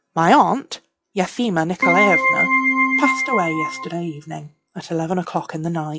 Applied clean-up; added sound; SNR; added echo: classical method log-MMSE.